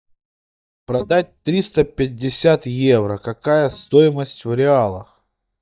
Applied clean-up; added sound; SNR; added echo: neural mask model DeepFilterNet 3.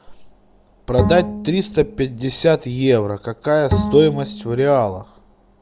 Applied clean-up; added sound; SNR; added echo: none; Bowed string instrument; 6 dB; none.